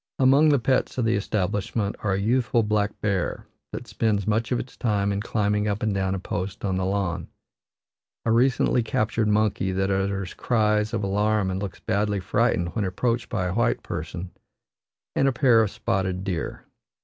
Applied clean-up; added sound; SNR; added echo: none; none; none; none.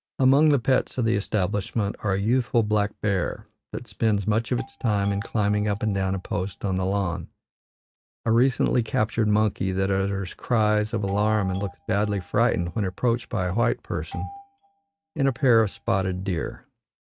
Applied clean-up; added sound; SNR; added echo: neural mask model RNNoise.